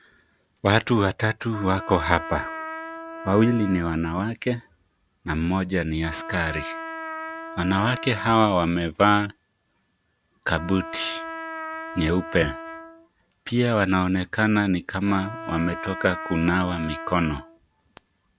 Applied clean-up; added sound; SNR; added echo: none; Trumpet; 13 dB; none.